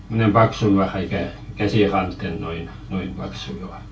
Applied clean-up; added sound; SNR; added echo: none; none; none; reverberation time 0.2 s.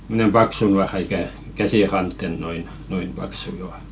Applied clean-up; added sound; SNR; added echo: none; none; none; none.